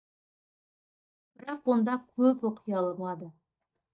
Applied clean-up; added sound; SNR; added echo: neural mask model DeepFilterNet 3.